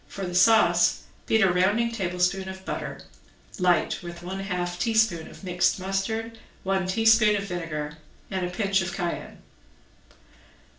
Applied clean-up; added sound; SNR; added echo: none; none; none; reverberation time 0.4 s.